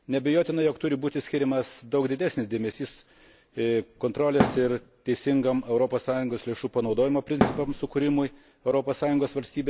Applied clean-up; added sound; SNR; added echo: none; Thump, thud; 0 dB; none.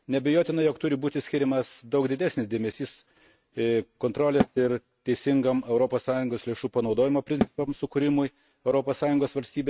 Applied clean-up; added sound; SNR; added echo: neural mask model RNNoise.